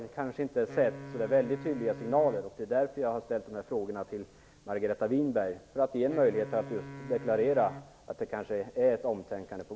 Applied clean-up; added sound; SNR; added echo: none; Wind instrument, woodwind instrument; 15 dB; none.